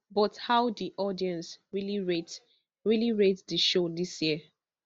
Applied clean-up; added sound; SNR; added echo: none; none; none; none.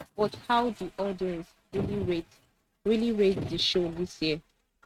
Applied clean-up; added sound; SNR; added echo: neural mask model RNNoise.